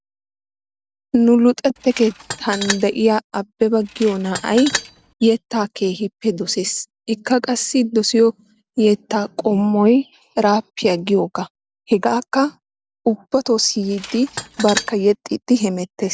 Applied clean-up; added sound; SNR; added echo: none; Tools; 10 dB; none.